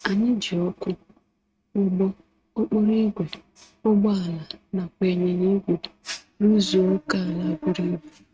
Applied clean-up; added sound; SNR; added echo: neural mask model RNNoise.